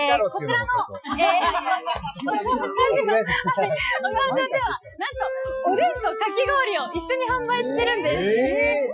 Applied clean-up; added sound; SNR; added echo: classical method Wiener filter.